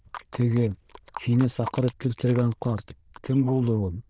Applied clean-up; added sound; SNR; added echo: neural diffusion model UNIVERSE++.